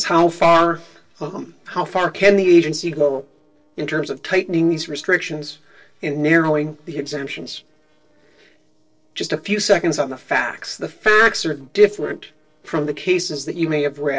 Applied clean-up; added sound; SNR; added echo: neural separator model SepFormer DNS4.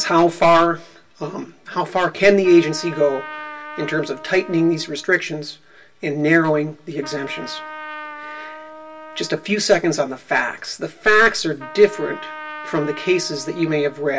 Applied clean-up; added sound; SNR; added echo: none; Trumpet; 17 dB; reverberation time 0.1 s.